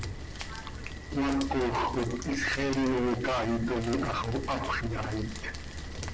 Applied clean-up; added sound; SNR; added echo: none; Rain; 7 dB; none.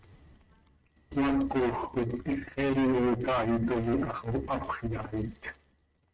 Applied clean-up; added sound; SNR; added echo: neural mask model RNNoise.